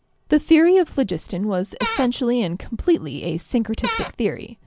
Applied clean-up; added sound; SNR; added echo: none; Cupboard open or close / Door; 6 dB; none.